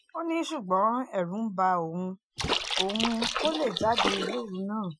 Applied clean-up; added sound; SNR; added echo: classical method Wiener filter.